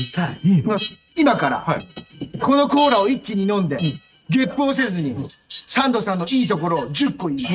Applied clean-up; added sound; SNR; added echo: neural mask model RNNoise.